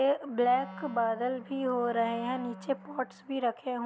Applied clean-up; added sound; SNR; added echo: none; Wind instrument, woodwind instrument; 17 dB; none.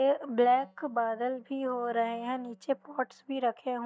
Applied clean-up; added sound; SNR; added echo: neural mask model DeepFilterNet 3.